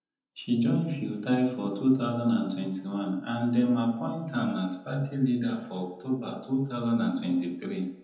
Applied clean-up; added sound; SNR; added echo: none; none; none; reverberation time 0.8 s.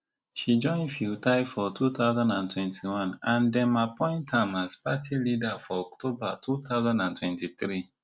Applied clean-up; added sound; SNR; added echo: none; none; none; none.